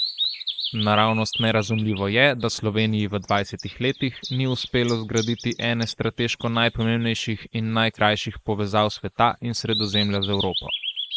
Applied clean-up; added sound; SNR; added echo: neural mask model Resemble Enhance denoiser.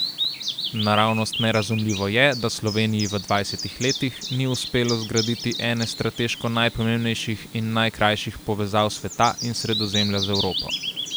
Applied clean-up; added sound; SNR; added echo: none; Bird vocalization, bird call, bird song; 8 dB; none.